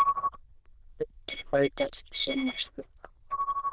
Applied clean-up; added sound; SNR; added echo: neural diffusion model UNIVERSE++.